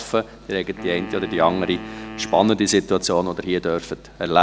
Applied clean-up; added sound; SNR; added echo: none; Wind instrument, woodwind instrument; 15 dB; none.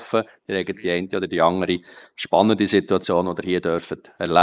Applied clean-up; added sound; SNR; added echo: neural mask model Resemble Enhance denoiser.